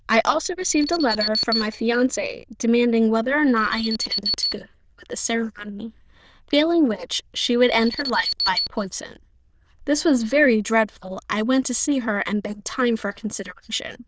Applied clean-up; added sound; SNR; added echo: neural diffusion model UNIVERSE++.